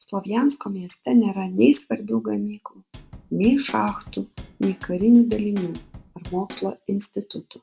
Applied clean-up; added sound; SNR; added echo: none; Drum / Drum kit; 19 dB; none.